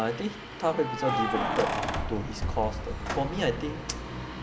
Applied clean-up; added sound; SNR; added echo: none; Keys jangling; 2 dB; none.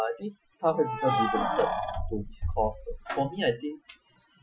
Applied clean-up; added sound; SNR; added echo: classical method Wiener filter.